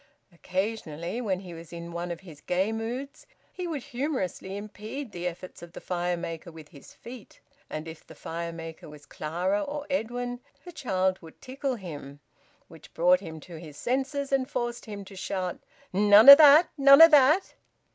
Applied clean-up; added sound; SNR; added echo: none; none; none; none.